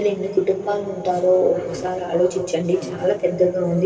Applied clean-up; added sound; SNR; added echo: none; Fart; 18 dB; reverberation time 2.9 s.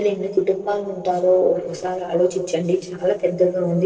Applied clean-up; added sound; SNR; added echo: neural separator model SepFormer DNS4.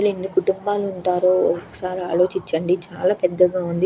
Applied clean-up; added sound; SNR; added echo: none; none; none; none.